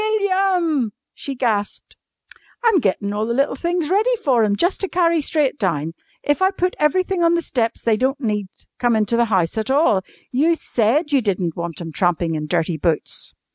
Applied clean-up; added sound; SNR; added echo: none; none; none; none.